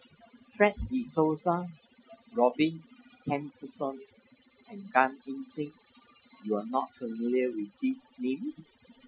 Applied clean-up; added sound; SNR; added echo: classical method Wiener filter.